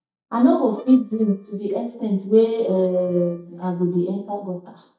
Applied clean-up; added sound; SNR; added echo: neural mask model DeepFilterNet 3.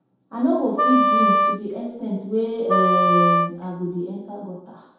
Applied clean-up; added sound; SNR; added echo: none; Wind instrument, woodwind instrument; -4 dB; reverberation time 0.8 s.